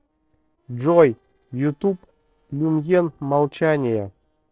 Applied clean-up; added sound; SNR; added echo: neural separator model SepFormer DNS4.